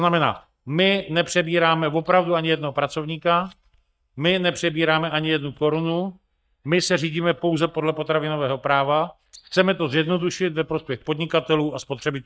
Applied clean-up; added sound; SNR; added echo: neural mask model DeepFilterNet 3.